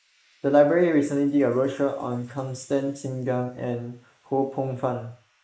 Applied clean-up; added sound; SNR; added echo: neural mask model Resemble Enhance denoiser.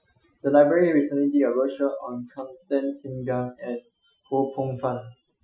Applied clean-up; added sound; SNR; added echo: classical method Wiener filter.